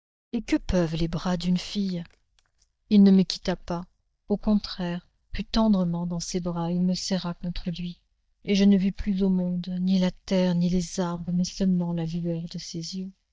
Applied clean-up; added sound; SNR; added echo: neural mask model DeepFilterNet 3.